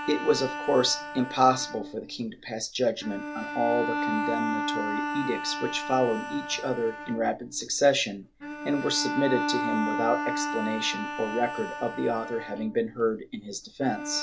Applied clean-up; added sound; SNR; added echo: none; Bowed string instrument; 5 dB; none.